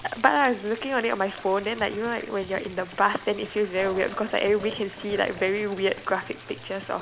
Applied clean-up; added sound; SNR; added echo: none; Drum / Drum kit + Liquid; 18 dB; none.